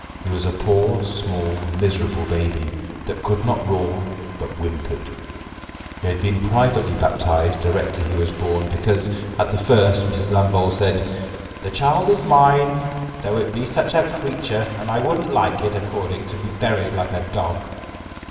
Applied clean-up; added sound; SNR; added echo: none; Aircraft; 14 dB; reverberation time 1.9 s.